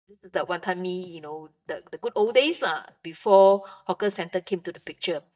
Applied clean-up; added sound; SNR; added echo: neural mask model DeepFilterNet 3.